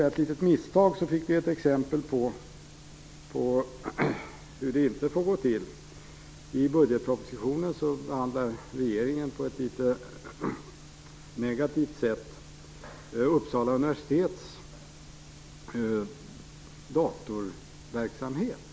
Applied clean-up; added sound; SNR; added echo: none; none; none; none.